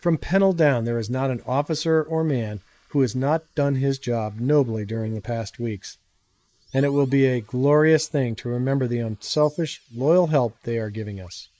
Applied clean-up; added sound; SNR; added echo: neural mask model Resemble Enhance denoiser.